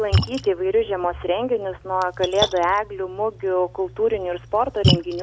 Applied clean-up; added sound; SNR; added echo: none; Splash, splatter; 4 dB; none.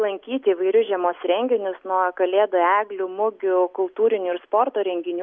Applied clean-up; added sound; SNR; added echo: none; none; none; none.